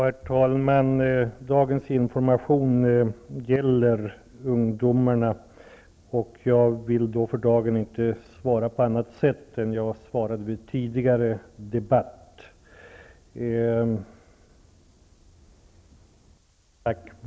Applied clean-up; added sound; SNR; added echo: none; none; none; none.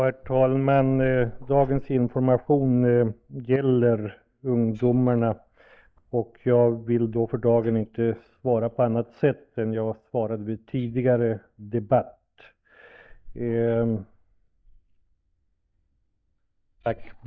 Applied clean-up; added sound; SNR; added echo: neural mask model DeepFilterNet 3.